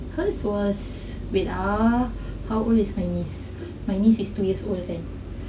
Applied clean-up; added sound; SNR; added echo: none; none; none; none.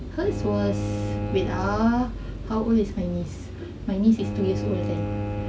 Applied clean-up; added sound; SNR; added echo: none; Bowed string instrument; 6 dB; none.